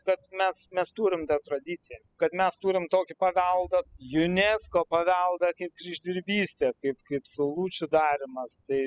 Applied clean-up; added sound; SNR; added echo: classical method spectral subtraction.